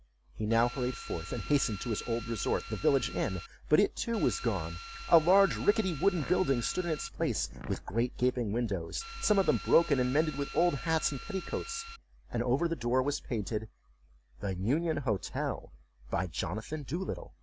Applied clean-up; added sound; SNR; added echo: none; Fart + Drill; 14 dB; none.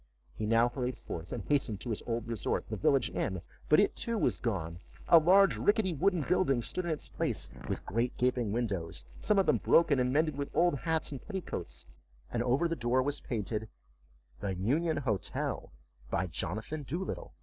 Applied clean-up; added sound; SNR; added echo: neural separator model SepFormer DNS4.